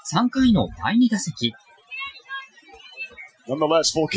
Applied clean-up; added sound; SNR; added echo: classical method Wiener filter.